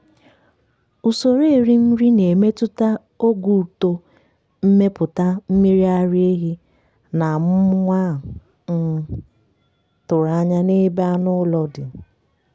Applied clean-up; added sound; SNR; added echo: none; none; none; none.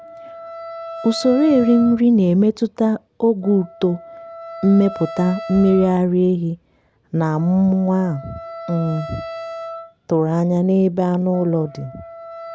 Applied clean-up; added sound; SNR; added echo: none; Wind instrument, woodwind instrument; 16 dB; none.